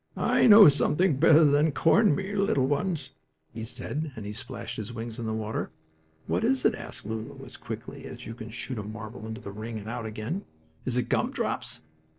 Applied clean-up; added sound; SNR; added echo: neural separator model SepFormer DNS4.